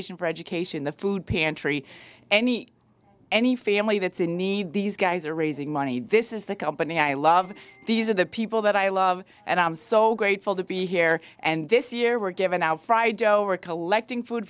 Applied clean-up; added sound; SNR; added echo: none; none; none; none.